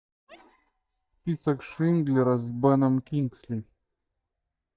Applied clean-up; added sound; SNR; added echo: neural mask model DeepFilterNet 3.